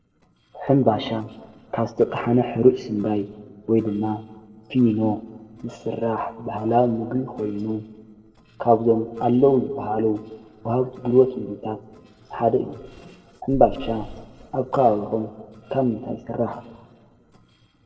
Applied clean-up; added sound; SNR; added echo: neural separator model SepFormer DNS4.